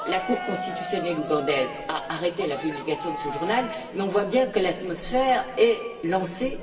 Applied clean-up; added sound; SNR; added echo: none; Cheering; 10 dB; reverberation time 2.2 s.